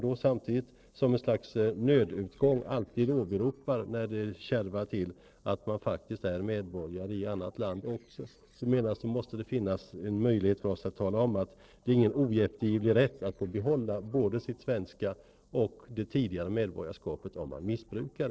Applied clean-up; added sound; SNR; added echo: neural separator model SepFormer DNS4.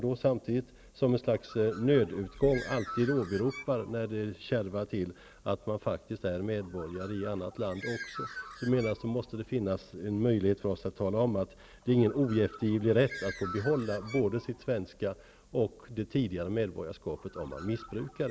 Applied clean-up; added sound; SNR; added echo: none; Bird; 17 dB; none.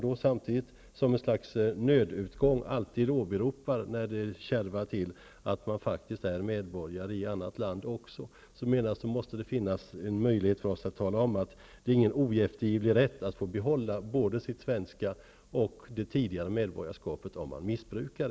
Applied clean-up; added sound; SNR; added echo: none; none; none; none.